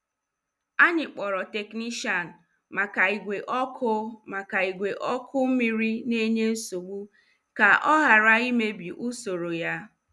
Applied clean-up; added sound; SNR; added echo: none; none; none; none.